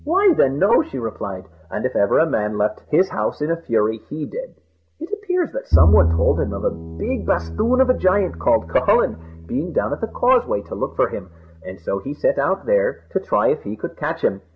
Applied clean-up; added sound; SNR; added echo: none; Bowed string instrument; 7 dB; none.